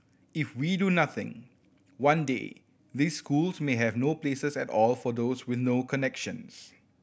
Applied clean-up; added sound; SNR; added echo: none; none; none; none.